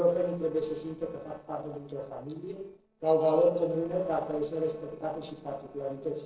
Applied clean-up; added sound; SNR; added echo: neural separator model SepFormer DNS4.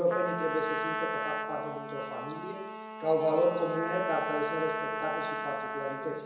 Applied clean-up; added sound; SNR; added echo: none; Trumpet; 3 dB; reverberation time 1.0 s.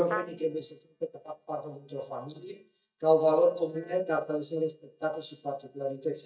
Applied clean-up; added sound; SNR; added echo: neural mask model DeepFilterNet 3.